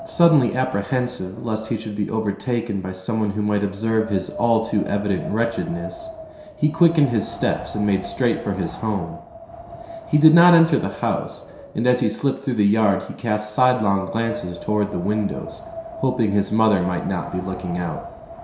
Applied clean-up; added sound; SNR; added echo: none; Wind; 15 dB; reverberation time 0.7 s.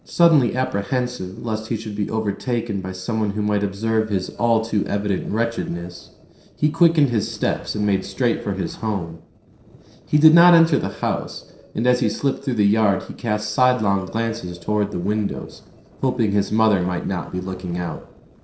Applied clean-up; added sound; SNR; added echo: neural separator model SepFormer DNS4.